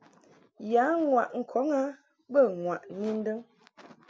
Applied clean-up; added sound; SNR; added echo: none; none; none; none.